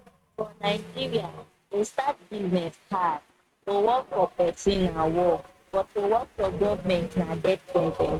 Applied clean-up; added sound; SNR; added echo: neural mask model RNNoise.